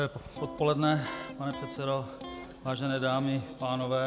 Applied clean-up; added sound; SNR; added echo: none; Electric guitar; 12 dB; none.